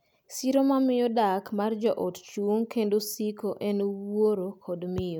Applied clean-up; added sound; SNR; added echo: none; none; none; none.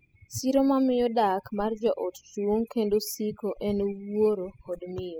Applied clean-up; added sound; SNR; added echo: classical method spectral subtraction.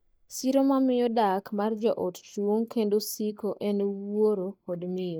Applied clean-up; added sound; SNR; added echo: neural mask model DeepFilterNet 3.